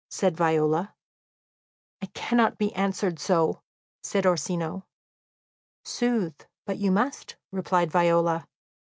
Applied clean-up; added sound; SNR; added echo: none; none; none; none.